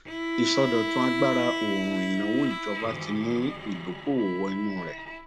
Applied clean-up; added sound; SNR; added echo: none; Bowed string instrument; 3 dB; none.